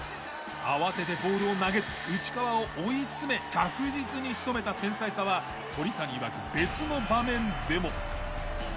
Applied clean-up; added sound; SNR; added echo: none; Bell / Doorbell; 13 dB; none.